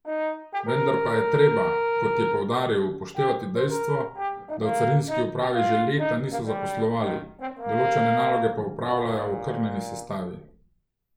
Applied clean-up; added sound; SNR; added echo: none; Brass instrument; 1 dB; none.